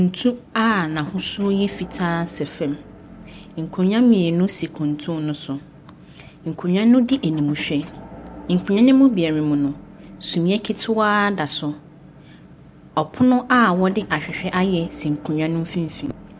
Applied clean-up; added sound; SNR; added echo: none; Motor vehicle (road) / Engine; 19 dB; none.